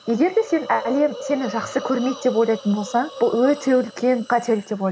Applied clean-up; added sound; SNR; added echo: none; Hiss; 15 dB; none.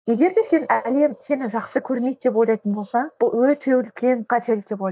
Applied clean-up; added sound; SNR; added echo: neural mask model DeepFilterNet 3.